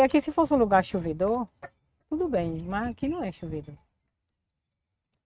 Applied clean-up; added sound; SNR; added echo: neural mask model RNNoise.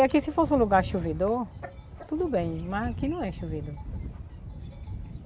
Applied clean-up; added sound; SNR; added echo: none; none; none; none.